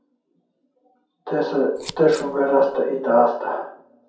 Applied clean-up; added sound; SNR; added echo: none; Scissors; 18 dB; reverberation time 0.6 s.